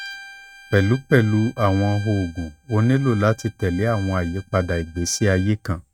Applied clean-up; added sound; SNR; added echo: neural mask model RNNoise.